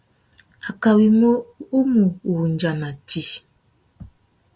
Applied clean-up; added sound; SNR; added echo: none; none; none; none.